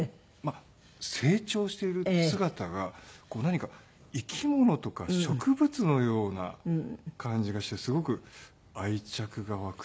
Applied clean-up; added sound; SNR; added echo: none; none; none; none.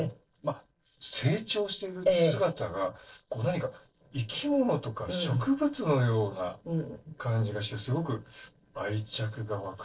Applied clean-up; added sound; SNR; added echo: neural separator model SepFormer DNS4.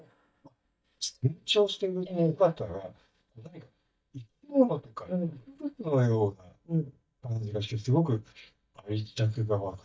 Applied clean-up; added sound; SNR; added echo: neural mask model DeepFilterNet 3.